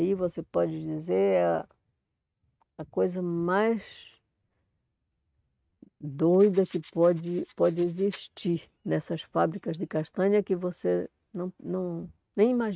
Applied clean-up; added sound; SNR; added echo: neural mask model RNNoise.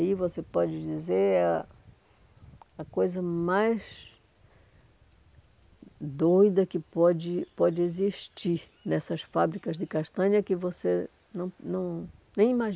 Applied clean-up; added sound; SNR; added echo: none; none; none; none.